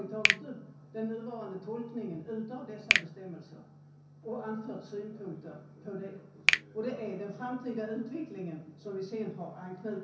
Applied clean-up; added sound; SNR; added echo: none; Finger snapping; -4 dB; reverberation time 0.6 s.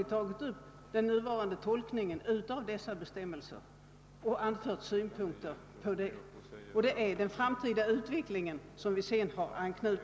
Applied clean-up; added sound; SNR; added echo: none; none; none; none.